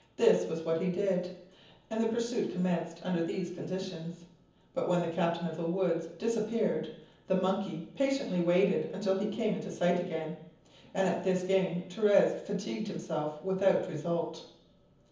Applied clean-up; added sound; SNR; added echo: none; none; none; reverberation time 0.7 s.